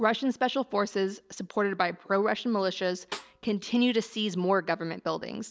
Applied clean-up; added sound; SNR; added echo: none; Snare drum; 17 dB; none.